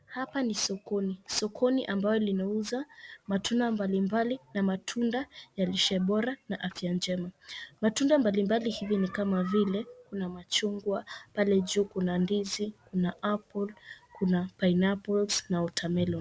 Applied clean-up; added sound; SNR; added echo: none; none; none; none.